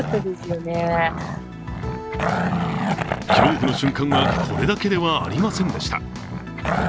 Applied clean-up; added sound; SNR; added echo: none; Growling; 1 dB; none.